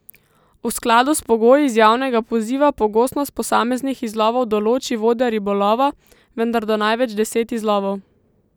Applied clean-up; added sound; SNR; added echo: none; none; none; none.